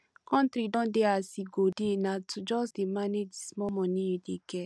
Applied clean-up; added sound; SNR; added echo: none; none; none; none.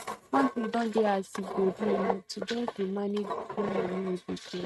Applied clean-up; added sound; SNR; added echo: neural mask model RNNoise.